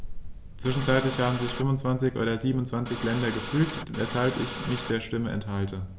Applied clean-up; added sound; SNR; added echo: none; Printer; 8 dB; none.